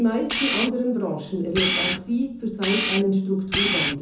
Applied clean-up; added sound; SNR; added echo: none; Camera; 2 dB; reverberation time 0.5 s.